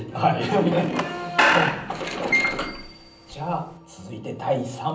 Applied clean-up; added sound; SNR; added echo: none; Squeak / Screech; 0 dB; reverberation time 0.6 s.